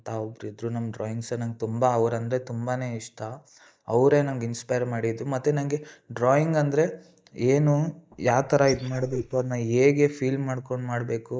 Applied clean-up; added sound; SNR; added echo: neural mask model DeepFilterNet 3.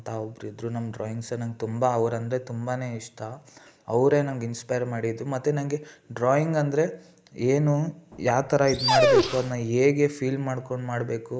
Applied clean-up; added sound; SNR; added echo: none; Dog; -2 dB; none.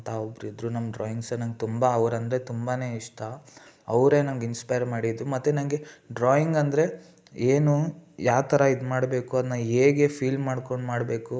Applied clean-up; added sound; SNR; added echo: none; none; none; none.